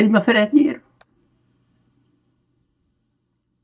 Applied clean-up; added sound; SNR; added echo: neural mask model DeepFilterNet 3.